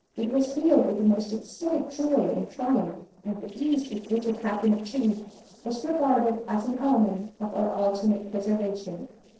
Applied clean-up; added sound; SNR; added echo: neural separator model SepFormer DNS4.